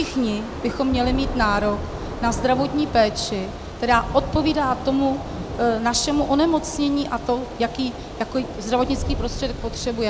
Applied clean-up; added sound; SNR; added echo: none; Thunder / Rain; 8 dB; none.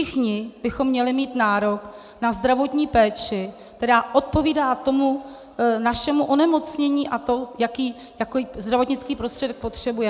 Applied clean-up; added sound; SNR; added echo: none; none; none; none.